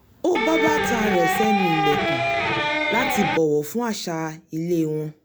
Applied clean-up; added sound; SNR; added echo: none; Electric guitar; -2 dB; none.